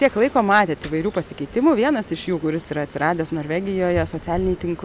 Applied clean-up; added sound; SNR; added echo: none; Bicycle; 17 dB; none.